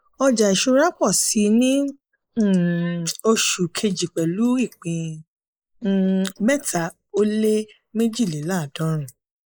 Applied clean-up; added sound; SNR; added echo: neural mask model Resemble Enhance denoiser.